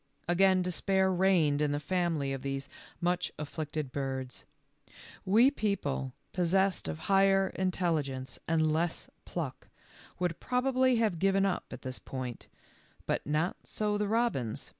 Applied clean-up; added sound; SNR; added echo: none; none; none; none.